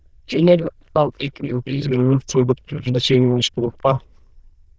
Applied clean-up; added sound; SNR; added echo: neural diffusion model UNIVERSE++.